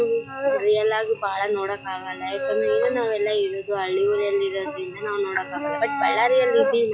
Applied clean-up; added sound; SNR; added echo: classical method log-MMSE.